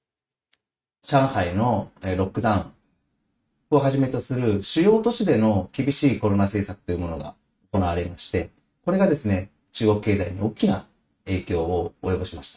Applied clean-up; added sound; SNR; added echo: neural mask model RNNoise.